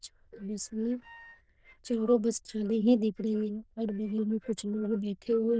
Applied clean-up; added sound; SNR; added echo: neural diffusion model UNIVERSE++.